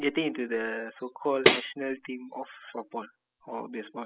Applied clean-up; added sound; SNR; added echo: classical method spectral subtraction.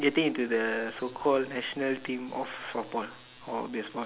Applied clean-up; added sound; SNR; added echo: none; none; none; none.